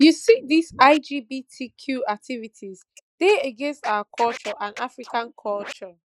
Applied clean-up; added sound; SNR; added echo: neural mask model Resemble Enhance denoiser.